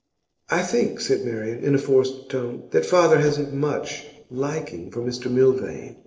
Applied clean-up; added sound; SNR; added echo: neural separator model SepFormer DNS4.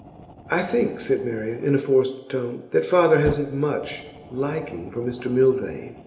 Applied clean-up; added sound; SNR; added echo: none; Fire; 18 dB; reverberation time 0.8 s.